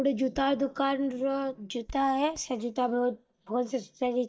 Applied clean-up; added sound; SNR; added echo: neural mask model DeepFilterNet 3.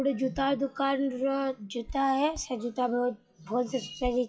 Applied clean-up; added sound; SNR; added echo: classical method WPE with log-MMSE.